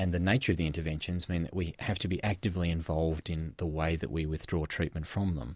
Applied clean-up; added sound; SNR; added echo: none; none; none; none.